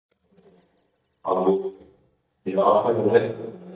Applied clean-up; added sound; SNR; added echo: neural mask model DeepFilterNet 3.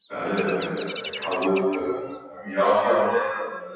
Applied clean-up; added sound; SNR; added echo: classical method WPE with log-MMSE.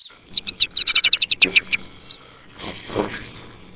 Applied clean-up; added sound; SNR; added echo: neural separator model SepFormer WHAMR!.